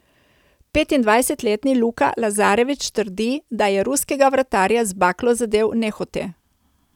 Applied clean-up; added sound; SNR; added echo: none; none; none; none.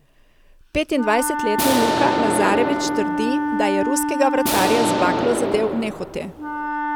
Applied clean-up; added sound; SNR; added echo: none; Explosion + Wind instrument, woodwind instrument; 0 dB; none.